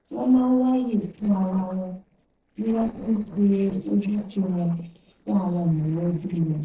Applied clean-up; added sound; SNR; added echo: neural separator model SepFormer DNS4.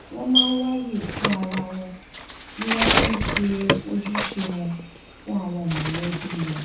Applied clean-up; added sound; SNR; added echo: none; Bird; -1 dB; reverberation time 0.5 s.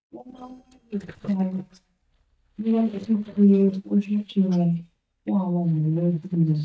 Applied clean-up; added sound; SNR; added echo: neural mask model DeepFilterNet 3.